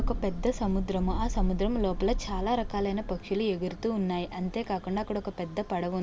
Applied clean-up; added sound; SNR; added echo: none; Thunder; 4 dB; none.